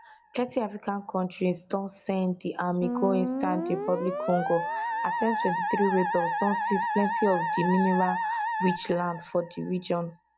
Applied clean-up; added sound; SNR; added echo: none; Musical instrument; 3 dB; none.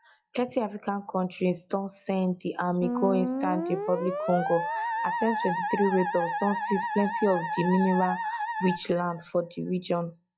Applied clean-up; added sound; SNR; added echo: classical method log-MMSE.